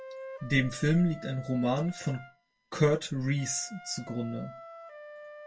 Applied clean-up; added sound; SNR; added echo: none; Wind instrument, woodwind instrument; 16 dB; reverberation time 0.1 s.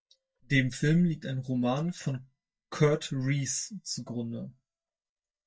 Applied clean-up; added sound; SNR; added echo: neural mask model DeepFilterNet 3.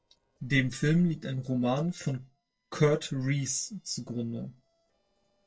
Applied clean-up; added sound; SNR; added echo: neural separator model SepFormer DNS4.